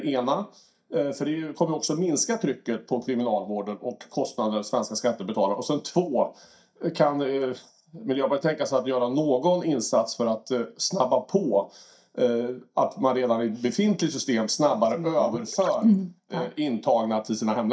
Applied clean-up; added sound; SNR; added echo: neural mask model DeepFilterNet 3.